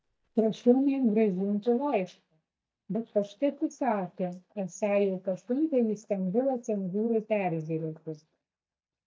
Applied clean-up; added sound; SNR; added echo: neural mask model DeepFilterNet 3.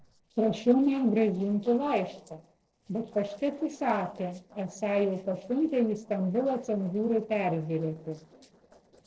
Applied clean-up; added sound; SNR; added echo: neural separator model SepFormer DNS4.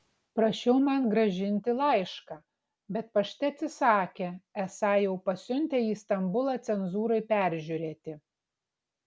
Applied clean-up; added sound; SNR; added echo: none; none; none; none.